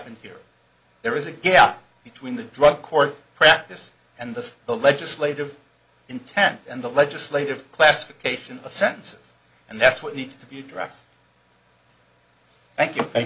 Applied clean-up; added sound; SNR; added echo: none; none; none; none.